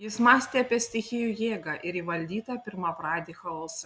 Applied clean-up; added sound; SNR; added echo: none; none; none; none.